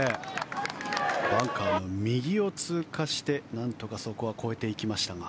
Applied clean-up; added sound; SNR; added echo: none; none; none; none.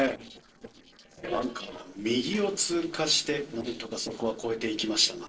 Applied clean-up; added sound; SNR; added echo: neural separator model SepFormer DNS4.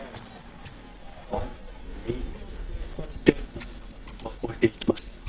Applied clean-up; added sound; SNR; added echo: neural mask model DeepFilterNet 3.